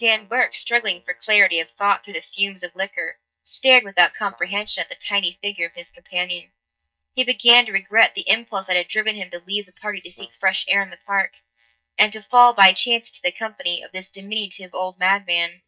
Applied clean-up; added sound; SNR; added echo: neural mask model DeepFilterNet 3.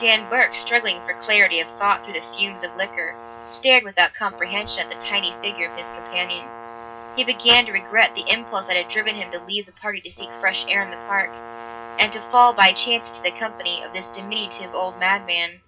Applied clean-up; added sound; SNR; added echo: none; Brass instrument; 15 dB; reverberation time 0.2 s.